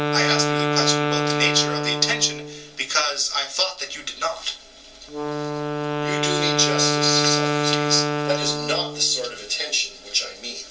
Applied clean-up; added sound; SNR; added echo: none; Wind instrument, woodwind instrument; 0 dB; reverberation time 0.3 s.